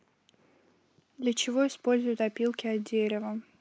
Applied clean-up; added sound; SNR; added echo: neural mask model Resemble Enhance denoiser.